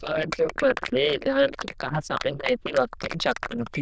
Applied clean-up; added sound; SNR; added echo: neural diffusion model UNIVERSE++.